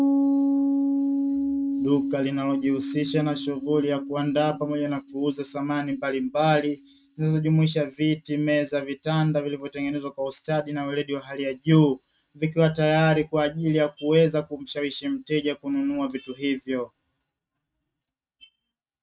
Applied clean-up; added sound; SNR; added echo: neural mask model RNNoise.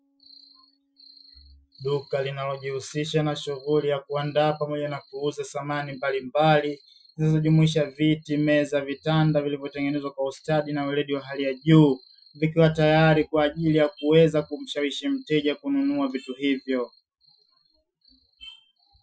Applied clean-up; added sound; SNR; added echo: classical method Wiener filter.